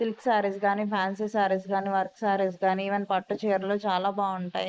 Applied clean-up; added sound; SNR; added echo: neural mask model Resemble Enhance denoiser.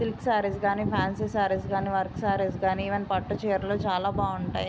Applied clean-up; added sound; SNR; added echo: none; none; none; none.